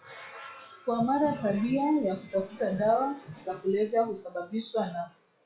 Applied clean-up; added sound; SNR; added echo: classical method WPE with log-MMSE.